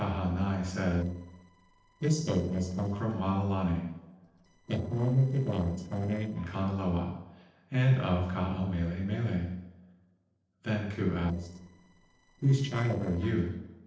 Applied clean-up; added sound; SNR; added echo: neural separator model SepFormer DNS4.